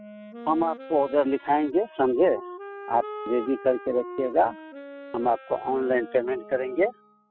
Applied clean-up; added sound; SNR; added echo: classical method spectral subtraction.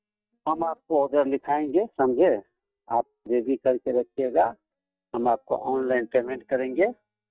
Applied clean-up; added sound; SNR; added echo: neural mask model DeepFilterNet 3.